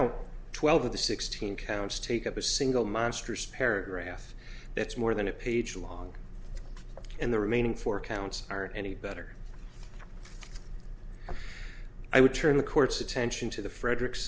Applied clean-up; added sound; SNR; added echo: none; none; none; none.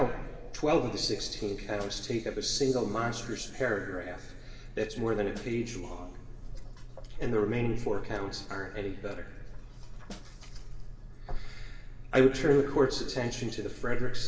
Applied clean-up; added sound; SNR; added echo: none; Snare drum; 19 dB; reverberation time 2.4 s.